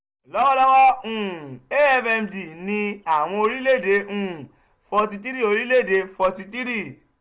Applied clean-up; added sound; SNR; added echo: none; none; none; none.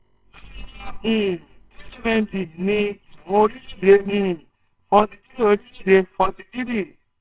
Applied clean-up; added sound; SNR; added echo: neural separator model SepFormer WHAMR!.